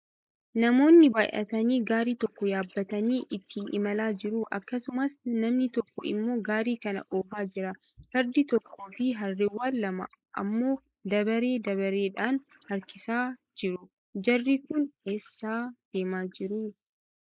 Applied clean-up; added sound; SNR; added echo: neural mask model Resemble Enhance denoiser.